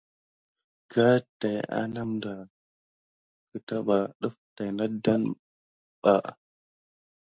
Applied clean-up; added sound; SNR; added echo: none; none; none; none.